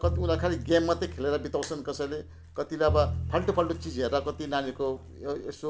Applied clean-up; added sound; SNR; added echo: none; Bowed string instrument; 7 dB; none.